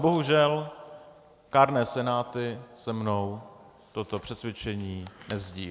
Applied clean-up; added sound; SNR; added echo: none; none; none; none.